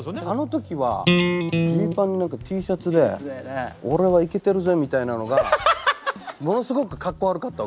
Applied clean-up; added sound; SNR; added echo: none; Electric guitar; -3 dB; none.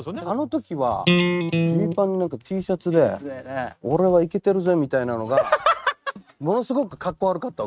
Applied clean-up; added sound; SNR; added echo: neural mask model RNNoise.